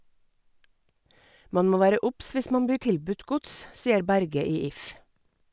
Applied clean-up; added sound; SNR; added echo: none; none; none; none.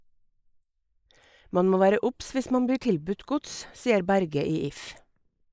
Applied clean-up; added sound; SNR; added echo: neural mask model Resemble Enhance denoiser.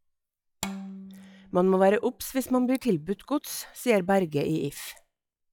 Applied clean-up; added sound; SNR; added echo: classical method log-MMSE.